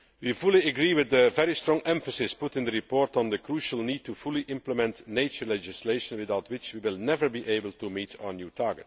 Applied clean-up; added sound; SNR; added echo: none; none; none; none.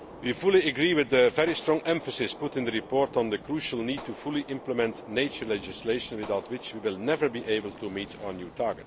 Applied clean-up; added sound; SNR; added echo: none; Gunshot, gunfire; 16 dB; none.